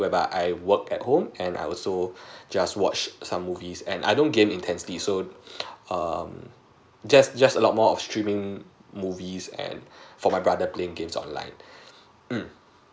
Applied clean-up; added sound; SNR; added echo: none; none; none; none.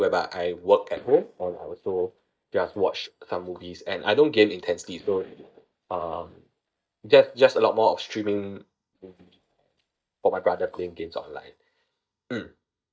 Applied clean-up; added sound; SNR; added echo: neural mask model DeepFilterNet 3.